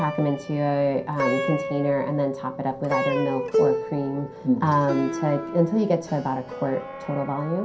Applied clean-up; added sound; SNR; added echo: none; Plucked string instrument; 5 dB; reverberation time 0.3 s.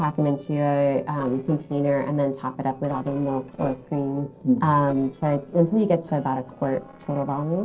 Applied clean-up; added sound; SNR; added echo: neural separator model SepFormer DNS4.